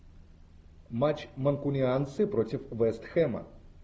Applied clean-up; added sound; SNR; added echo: none; none; none; none.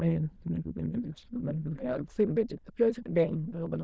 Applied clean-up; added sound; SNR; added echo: neural diffusion model UNIVERSE++.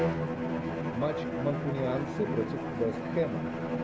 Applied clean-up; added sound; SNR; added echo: none; Bowed string instrument; -2 dB; none.